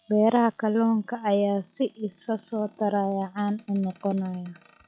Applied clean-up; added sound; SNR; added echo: classical method log-MMSE.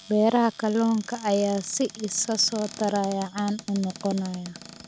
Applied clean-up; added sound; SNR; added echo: none; Cupboard open or close; 17 dB; none.